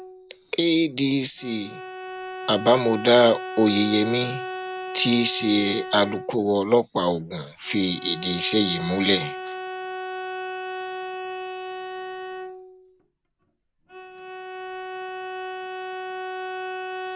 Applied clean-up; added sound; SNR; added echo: none; Bowed string instrument; 9 dB; none.